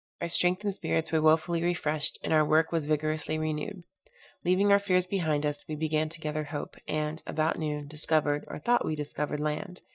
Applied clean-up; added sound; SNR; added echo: neural mask model DeepFilterNet 3.